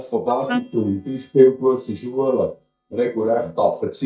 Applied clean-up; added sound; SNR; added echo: neural mask model DeepFilterNet 3.